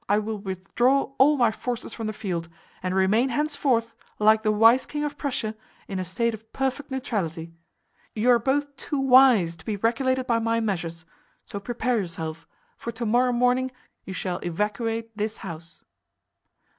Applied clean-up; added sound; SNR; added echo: none; none; none; none.